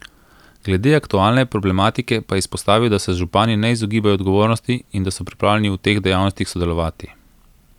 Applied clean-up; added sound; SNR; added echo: none; none; none; none.